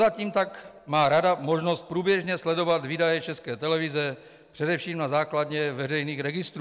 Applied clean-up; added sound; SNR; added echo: none; none; none; none.